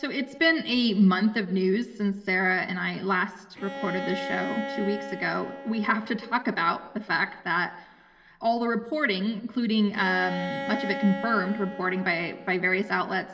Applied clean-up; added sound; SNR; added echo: none; Bowed string instrument; 12 dB; reverberation time 1.6 s.